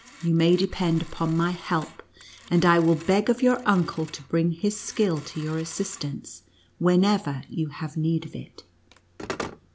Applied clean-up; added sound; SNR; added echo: none; Telephone; 20 dB; none.